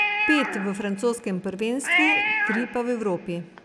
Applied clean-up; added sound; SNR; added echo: none; Cat; 0 dB; none.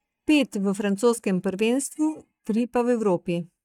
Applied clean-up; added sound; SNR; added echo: neural mask model DeepFilterNet 3.